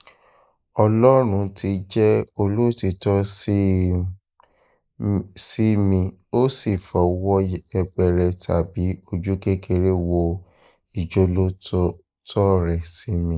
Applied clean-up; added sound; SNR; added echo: neural mask model Resemble Enhance denoiser.